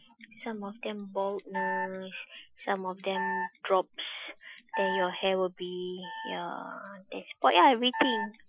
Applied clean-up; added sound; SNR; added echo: classical method Wiener filter.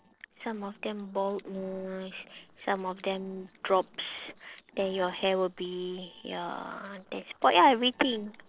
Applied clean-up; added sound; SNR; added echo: neural separator model SepFormer DNS4.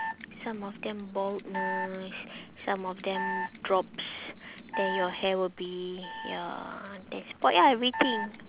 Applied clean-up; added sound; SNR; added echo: none; Alarm; 8 dB; none.